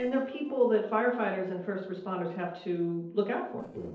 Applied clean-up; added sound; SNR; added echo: neural separator model SepFormer DNS4.